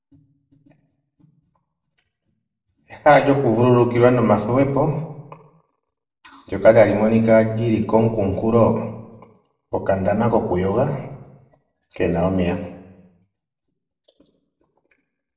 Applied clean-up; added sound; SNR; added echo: none; none; none; reverberation time 0.7 s.